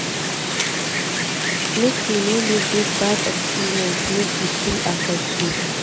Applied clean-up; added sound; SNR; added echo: none; Wind; -3 dB; none.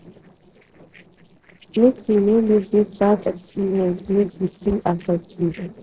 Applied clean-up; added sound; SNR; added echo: neural separator model SepFormer DNS4.